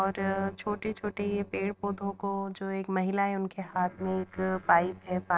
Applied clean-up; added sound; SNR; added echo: neural separator model SepFormer DNS4.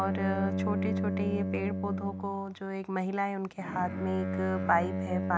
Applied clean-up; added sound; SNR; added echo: none; Bowed string instrument; 0 dB; none.